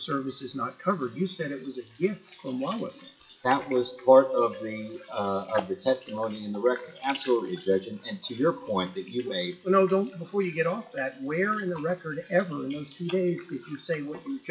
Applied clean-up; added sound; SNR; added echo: classical method WPE with log-MMSE.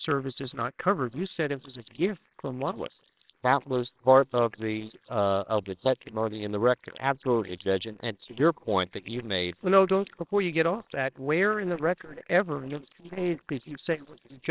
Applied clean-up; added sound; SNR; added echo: neural separator model SepFormer WHAMR!.